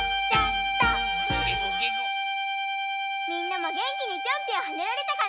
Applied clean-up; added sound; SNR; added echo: none; Guitar; -2 dB; none.